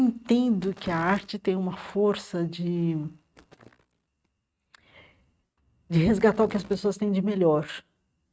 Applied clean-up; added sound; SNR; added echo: neural mask model RNNoise.